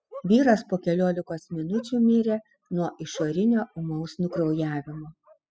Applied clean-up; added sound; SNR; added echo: classical method spectral subtraction.